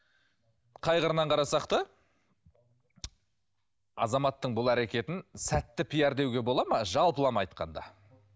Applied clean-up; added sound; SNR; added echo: none; none; none; none.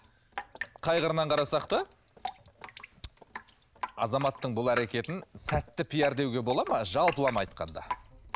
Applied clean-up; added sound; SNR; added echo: none; Drip; 10 dB; none.